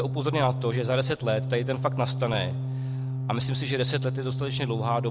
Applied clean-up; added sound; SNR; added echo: none; Organ; 1 dB; none.